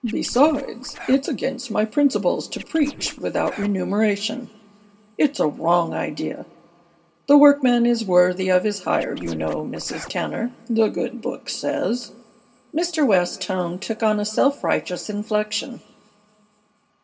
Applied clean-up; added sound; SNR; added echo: none; Scratching (performance technique); 16 dB; reverberation time 0.3 s.